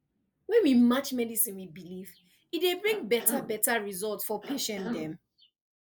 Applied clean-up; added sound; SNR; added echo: neural mask model Resemble Enhance denoiser.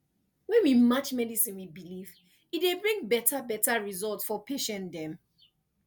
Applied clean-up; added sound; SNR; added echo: none; none; none; none.